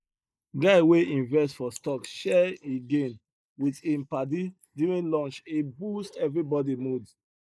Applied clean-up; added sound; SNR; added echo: neural mask model Resemble Enhance denoiser.